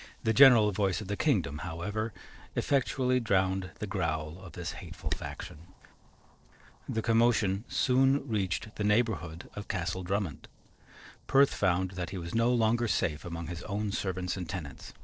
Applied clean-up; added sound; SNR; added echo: neural separator model SepFormer DNS4.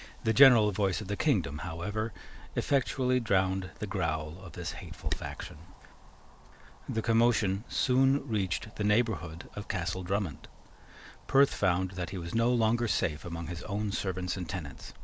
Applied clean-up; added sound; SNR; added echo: none; Wind; 13 dB; none.